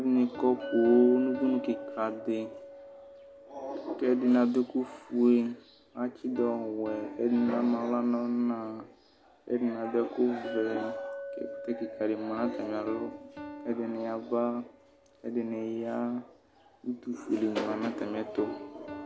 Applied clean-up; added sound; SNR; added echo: none; Piano + Chink, clink; 14 dB; none.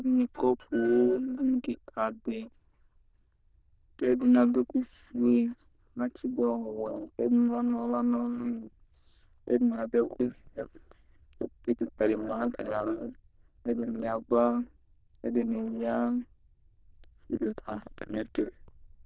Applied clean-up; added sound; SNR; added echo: neural diffusion model UNIVERSE++.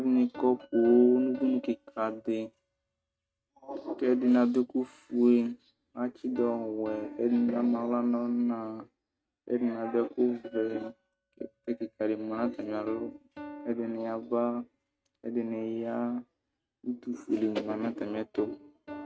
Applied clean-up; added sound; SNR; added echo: neural mask model RNNoise.